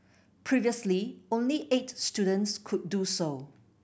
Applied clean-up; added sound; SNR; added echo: none; none; none; none.